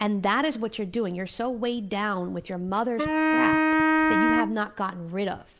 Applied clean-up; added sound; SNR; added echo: none; Wind instrument, woodwind instrument; -4 dB; none.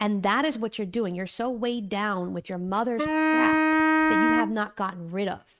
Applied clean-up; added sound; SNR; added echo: neural mask model RNNoise.